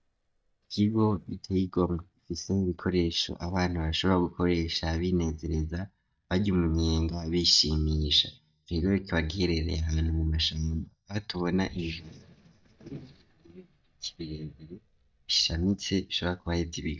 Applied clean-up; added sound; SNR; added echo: neural mask model DeepFilterNet 3.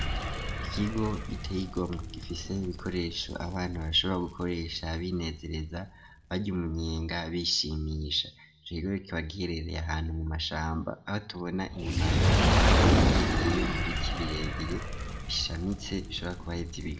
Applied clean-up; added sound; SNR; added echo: none; Fire; -2 dB; reverberation time 0.4 s.